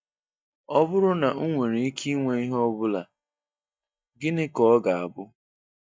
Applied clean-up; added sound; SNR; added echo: neural mask model DeepFilterNet 3.